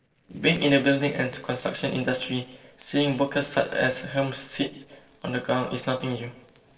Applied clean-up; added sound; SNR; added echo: neural separator model SepFormer DNS4.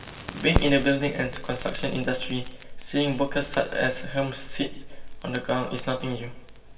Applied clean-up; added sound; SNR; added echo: none; Crackle; 5 dB; reverberation time 0.8 s.